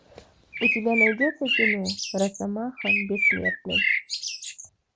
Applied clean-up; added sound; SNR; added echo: none; Bird; -4 dB; none.